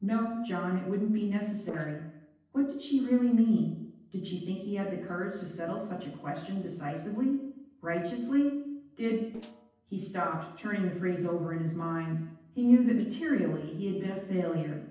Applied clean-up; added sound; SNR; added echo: neural separator model SepFormer DNS4.